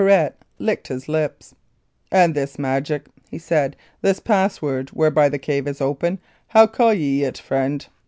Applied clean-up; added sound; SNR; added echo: none; none; none; none.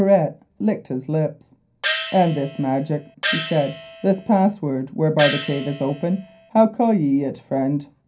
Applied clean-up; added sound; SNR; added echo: none; Gong; 7 dB; reverberation time 0.3 s.